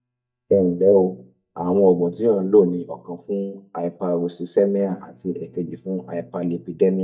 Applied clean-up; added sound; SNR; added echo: neural mask model DeepFilterNet 3.